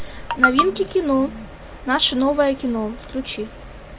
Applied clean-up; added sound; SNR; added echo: none; none; none; none.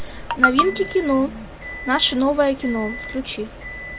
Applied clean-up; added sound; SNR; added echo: none; Microwave oven; 16 dB; none.